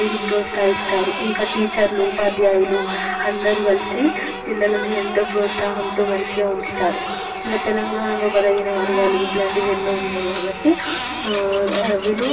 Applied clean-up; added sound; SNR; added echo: none; Printer; 6 dB; reverberation time 2.4 s.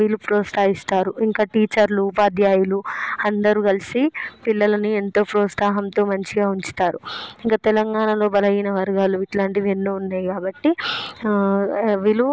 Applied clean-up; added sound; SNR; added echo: none; none; none; none.